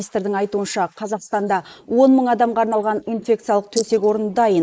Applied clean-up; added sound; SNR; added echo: neural mask model Resemble Enhance denoiser.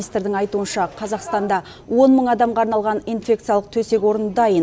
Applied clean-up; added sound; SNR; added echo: none; none; none; none.